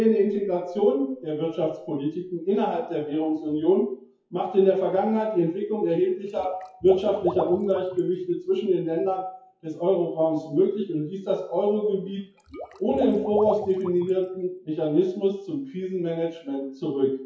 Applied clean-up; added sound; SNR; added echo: classical method WPE with log-MMSE.